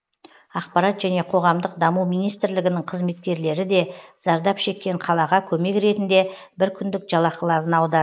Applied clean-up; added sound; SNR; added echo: neural mask model Resemble Enhance denoiser.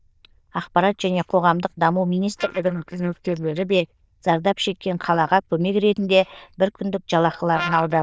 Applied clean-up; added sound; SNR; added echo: neural diffusion model UNIVERSE++.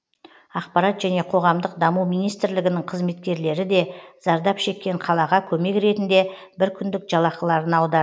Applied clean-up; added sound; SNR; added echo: none; none; none; none.